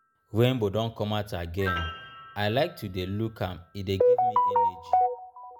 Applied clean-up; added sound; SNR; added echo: none; Piano; 16 dB; none.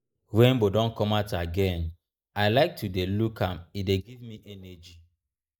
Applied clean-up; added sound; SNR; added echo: neural mask model Resemble Enhance denoiser.